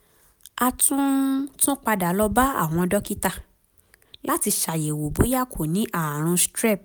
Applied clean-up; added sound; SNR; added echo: none; none; none; none.